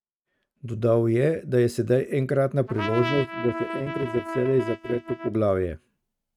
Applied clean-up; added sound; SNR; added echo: neural mask model RNNoise.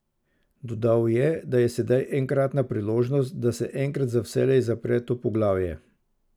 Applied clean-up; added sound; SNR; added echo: none; none; none; none.